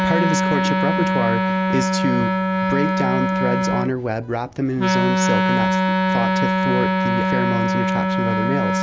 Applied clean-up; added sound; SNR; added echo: none; Wind instrument, woodwind instrument; -5 dB; none.